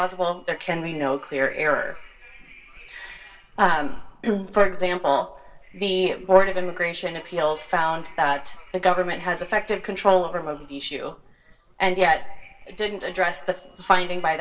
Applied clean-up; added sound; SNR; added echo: neural separator model SepFormer DNS4.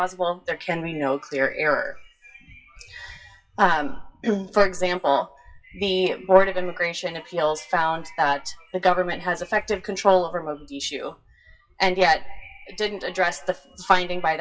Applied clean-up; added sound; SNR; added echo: classical method WPE with log-MMSE.